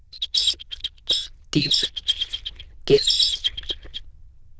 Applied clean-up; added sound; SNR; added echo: neural diffusion model UNIVERSE++.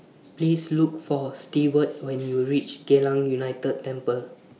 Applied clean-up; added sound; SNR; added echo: none; none; none; none.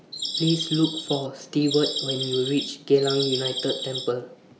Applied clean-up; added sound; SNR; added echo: none; Bird vocalization, bird call, bird song; 5 dB; none.